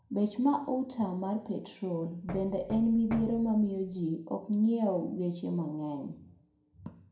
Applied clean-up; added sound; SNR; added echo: none; Knock; 12 dB; reverberation time 0.5 s.